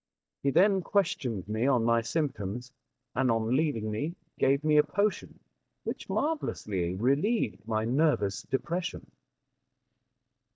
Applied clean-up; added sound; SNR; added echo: neural mask model DeepFilterNet 3.